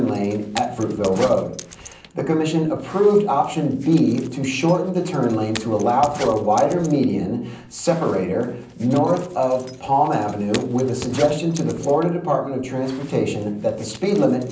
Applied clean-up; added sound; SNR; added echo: none; Zipper (clothing); 19 dB; reverberation time 0.6 s.